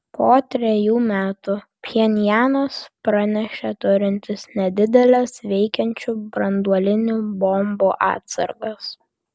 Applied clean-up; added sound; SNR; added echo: none; none; none; none.